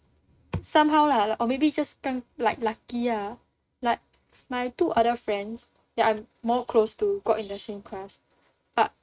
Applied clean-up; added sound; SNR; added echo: neural mask model RNNoise.